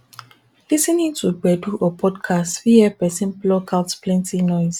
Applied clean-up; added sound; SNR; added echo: none; none; none; none.